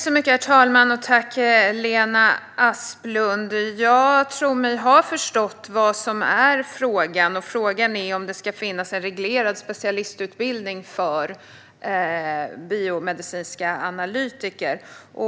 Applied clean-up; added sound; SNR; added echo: none; none; none; none.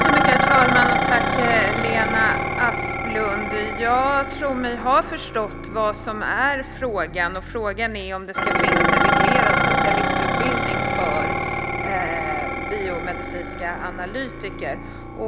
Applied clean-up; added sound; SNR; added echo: none; Dishes, pots, and pans; -2 dB; none.